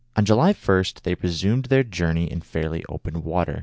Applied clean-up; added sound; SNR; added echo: none; none; none; none.